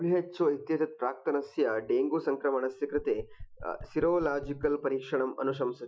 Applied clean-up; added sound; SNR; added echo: classical method Wiener filter.